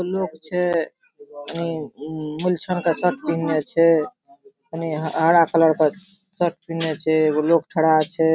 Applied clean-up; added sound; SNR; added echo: none; none; none; none.